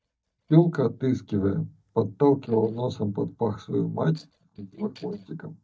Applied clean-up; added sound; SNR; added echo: neural mask model DeepFilterNet 3.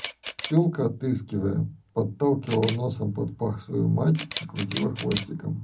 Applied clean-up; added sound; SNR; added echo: none; Camera; 9 dB; reverberation time 0.4 s.